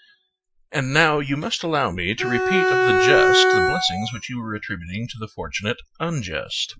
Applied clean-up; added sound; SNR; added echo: classical method Wiener filter.